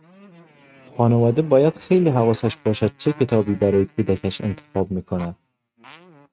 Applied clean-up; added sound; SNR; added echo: neural mask model RNNoise.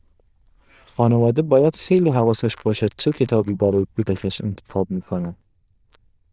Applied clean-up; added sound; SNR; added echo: neural diffusion model UNIVERSE++.